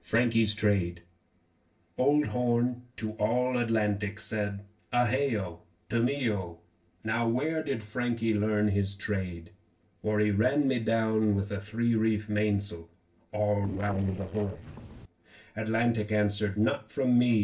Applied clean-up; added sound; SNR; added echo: neural separator model SepFormer DNS4.